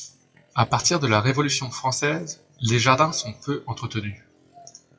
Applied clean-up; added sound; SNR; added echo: classical method WPE with log-MMSE.